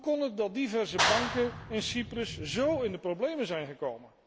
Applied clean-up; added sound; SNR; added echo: none; Clapping; 2 dB; none.